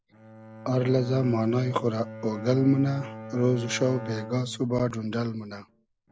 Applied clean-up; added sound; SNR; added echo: none; Bowed string instrument; 13 dB; none.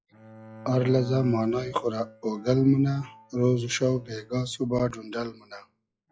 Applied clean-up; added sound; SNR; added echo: classical method log-MMSE.